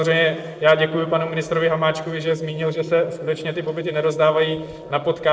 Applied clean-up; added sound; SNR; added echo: neural separator model SepFormer DNS4.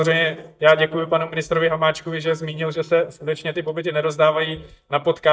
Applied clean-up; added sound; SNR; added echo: neural mask model DeepFilterNet 3.